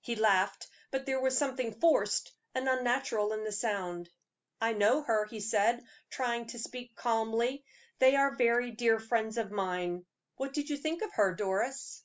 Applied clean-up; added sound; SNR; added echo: none; none; none; none.